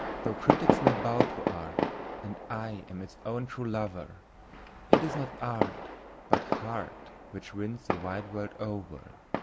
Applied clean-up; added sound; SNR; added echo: none; Fireworks; -4 dB; none.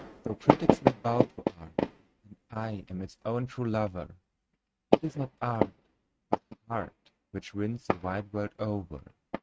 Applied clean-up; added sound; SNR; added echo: neural mask model RNNoise.